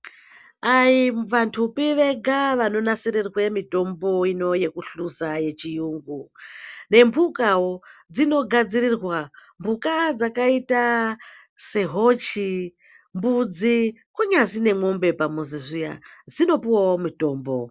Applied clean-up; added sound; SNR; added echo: none; none; none; none.